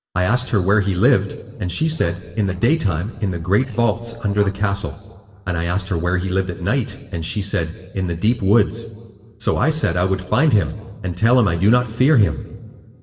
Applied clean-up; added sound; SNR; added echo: neural separator model SepFormer DNS4.